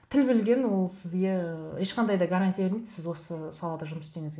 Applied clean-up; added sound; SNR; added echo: none; none; none; none.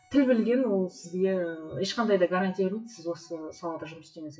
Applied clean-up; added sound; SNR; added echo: classical method WPE with log-MMSE.